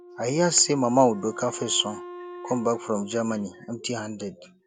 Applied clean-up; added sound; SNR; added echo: none; Wind instrument, woodwind instrument; 16 dB; none.